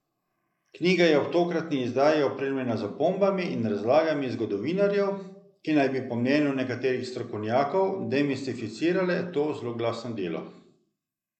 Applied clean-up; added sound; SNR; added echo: neural mask model Resemble Enhance denoiser.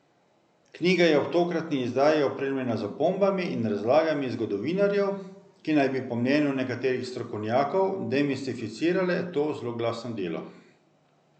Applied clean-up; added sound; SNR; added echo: none; none; none; none.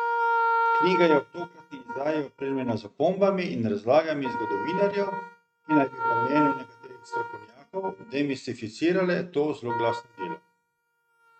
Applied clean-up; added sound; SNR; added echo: neural mask model RNNoise.